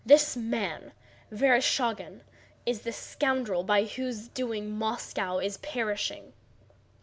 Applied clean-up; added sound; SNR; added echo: none; none; none; none.